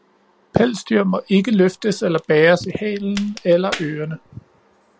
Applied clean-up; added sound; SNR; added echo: none; Crack; 18 dB; none.